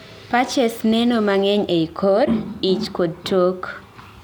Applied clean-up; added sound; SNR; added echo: none; none; none; none.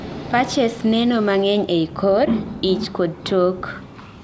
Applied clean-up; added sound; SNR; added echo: none; Thunder; 16 dB; none.